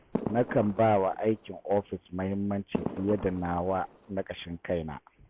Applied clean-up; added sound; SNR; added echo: none; Fireworks; 10 dB; none.